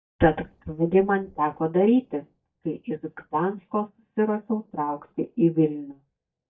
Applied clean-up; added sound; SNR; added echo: neural mask model DeepFilterNet 3.